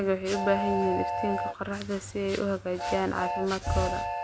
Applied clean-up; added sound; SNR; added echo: none; Train; 4 dB; none.